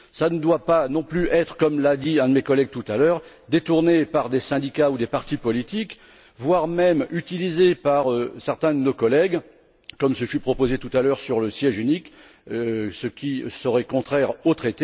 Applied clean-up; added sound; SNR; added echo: none; none; none; none.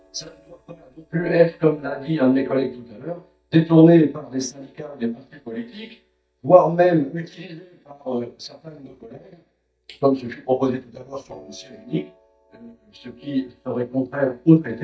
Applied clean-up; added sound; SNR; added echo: neural mask model DeepFilterNet 3.